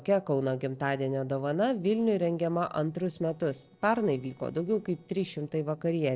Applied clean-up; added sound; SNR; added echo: neural separator model SepFormer DNS4.